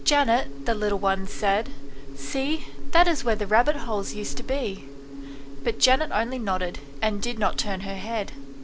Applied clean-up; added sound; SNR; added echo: none; Insect; 18 dB; none.